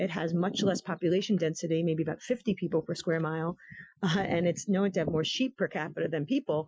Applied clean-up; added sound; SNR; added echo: classical method Wiener filter.